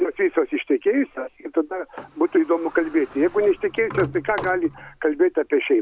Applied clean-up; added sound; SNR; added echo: none; Sliding door; 18 dB; none.